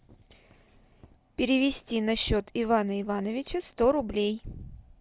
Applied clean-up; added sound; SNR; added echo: none; none; none; none.